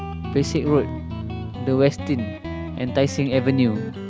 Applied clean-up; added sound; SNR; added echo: none; Guitar; 7 dB; none.